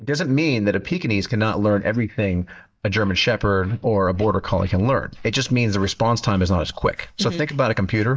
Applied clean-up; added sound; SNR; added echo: neural mask model DeepFilterNet 3.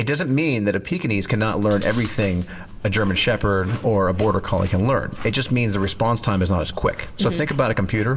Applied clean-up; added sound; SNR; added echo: none; Chewing, mastication; 15 dB; reverberation time 0.3 s.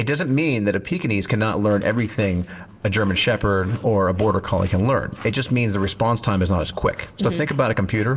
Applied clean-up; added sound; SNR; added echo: neural separator model SepFormer DNS4.